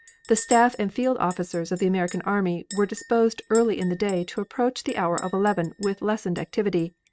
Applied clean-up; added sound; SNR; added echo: neural mask model RNNoise.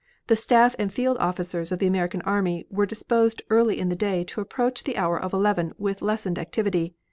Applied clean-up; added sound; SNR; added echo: none; none; none; none.